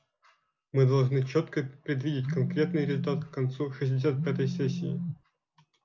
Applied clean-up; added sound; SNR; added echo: none; Telephone; 4 dB; none.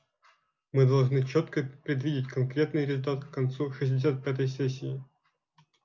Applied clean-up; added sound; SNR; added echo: none; none; none; none.